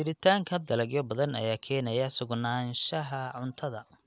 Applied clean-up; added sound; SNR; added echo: none; none; none; none.